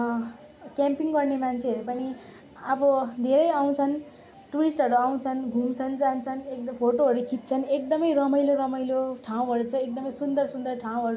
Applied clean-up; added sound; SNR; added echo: none; none; none; none.